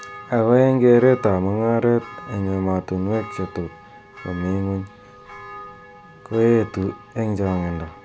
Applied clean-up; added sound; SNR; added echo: none; Church bell; 19 dB; none.